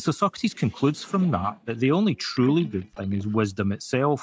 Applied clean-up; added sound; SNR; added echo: neural mask model DeepFilterNet 3.